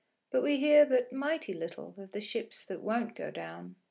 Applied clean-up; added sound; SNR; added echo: none; none; none; none.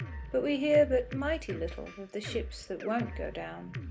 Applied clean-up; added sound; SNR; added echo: none; Drum kit; 9 dB; none.